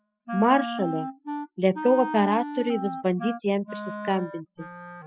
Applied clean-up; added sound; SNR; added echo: classical method spectral subtraction.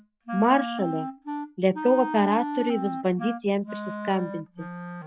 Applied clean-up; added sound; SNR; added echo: none; Wind instrument, woodwind instrument; 7 dB; none.